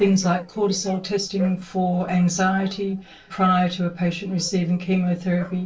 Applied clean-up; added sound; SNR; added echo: neural separator model SepFormer DNS4.